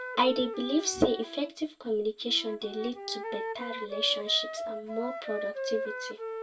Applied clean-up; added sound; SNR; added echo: none; Wind instrument, woodwind instrument; 7 dB; reverberation time 0.1 s.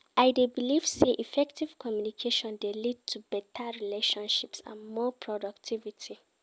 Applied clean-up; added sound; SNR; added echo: none; none; none; none.